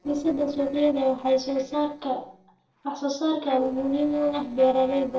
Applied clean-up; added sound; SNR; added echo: neural separator model SepFormer DNS4.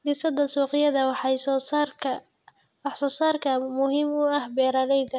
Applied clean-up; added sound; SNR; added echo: none; none; none; none.